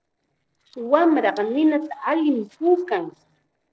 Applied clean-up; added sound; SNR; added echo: neural separator model SepFormer DNS4.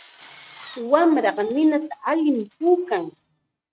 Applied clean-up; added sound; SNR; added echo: neural mask model RNNoise.